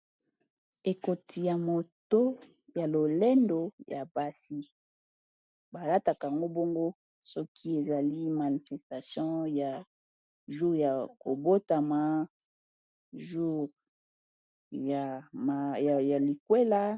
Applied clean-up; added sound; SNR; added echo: none; none; none; none.